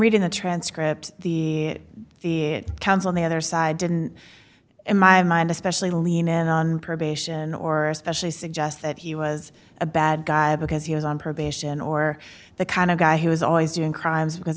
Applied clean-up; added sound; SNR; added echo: none; none; none; none.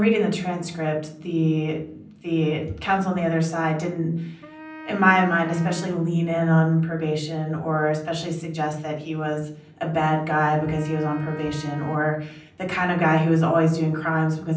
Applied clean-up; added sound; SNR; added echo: none; Wind instrument, woodwind instrument; 18 dB; reverberation time 0.6 s.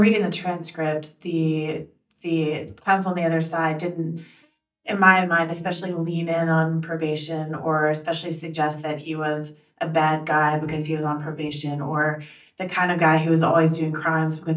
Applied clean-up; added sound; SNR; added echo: neural mask model DeepFilterNet 3.